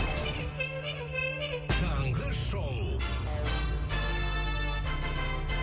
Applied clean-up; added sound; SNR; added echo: none; Electric guitar; 9 dB; none.